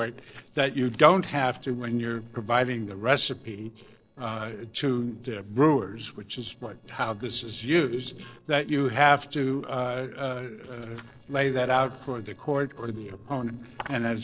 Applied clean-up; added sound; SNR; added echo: neural separator model SepFormer DNS4.